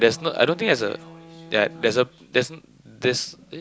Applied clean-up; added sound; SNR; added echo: none; Bowed string instrument; 20 dB; none.